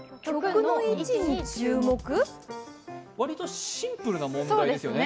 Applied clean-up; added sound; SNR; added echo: none; Bass drum / Snare drum; 16 dB; none.